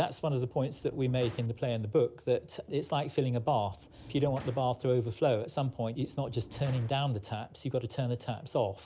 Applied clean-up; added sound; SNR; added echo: none; Sliding door; 20 dB; none.